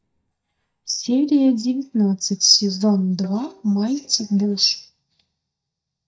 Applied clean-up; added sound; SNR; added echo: neural mask model DeepFilterNet 3.